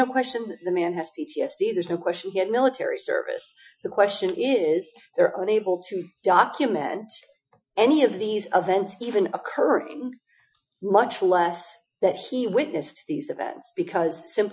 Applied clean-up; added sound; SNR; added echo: classical method Wiener filter.